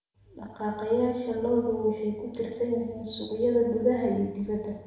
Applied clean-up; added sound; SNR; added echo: none; none; none; reverberation time 0.8 s.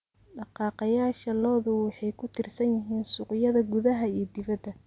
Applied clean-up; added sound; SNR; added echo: none; none; none; none.